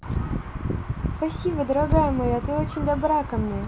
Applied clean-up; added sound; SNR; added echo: none; Purr; 12 dB; none.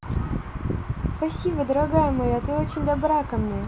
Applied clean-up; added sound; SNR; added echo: none; none; none; none.